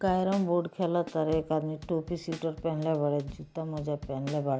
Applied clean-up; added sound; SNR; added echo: none; Drum kit; 17 dB; none.